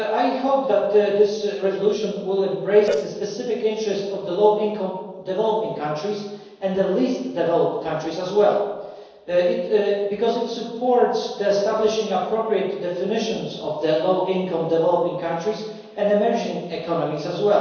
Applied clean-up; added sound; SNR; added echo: neural separator model SepFormer DNS4.